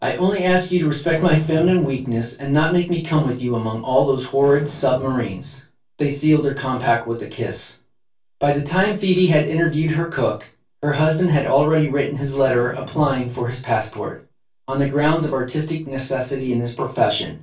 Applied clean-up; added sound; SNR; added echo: none; Fireworks; 15 dB; reverberation time 0.2 s.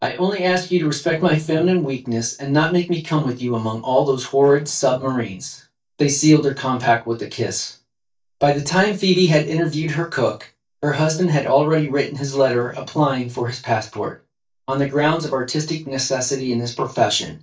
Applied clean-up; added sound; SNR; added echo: neural mask model DeepFilterNet 3.